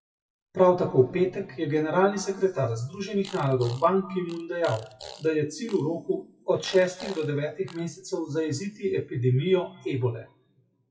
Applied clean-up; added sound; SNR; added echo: classical method WPE with log-MMSE.